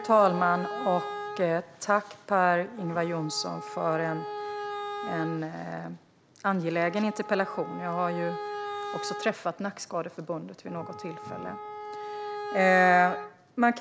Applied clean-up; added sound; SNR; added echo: none; Wind instrument, woodwind instrument; 10 dB; none.